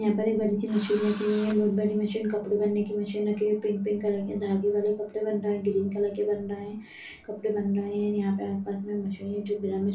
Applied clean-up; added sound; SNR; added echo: none; Engine / Drill; 14 dB; reverberation time 0.2 s.